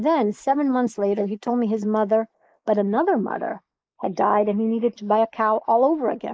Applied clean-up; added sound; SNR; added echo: neural mask model Resemble Enhance denoiser.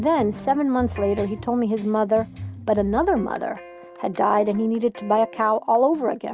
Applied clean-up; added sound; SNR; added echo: none; none; none; none.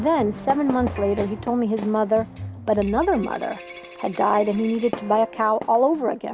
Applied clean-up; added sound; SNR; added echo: none; Coin (dropping) + Fireworks; 15 dB; none.